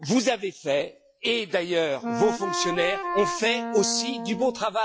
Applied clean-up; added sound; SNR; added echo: classical method log-MMSE.